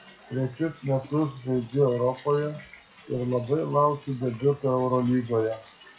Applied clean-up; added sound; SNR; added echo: classical method WPE with log-MMSE.